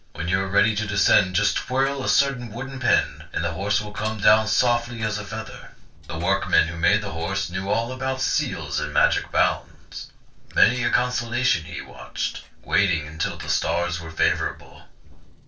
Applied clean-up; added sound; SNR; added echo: neural separator model SepFormer DNS4.